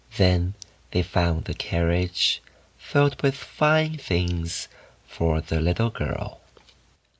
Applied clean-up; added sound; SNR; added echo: none; none; none; none.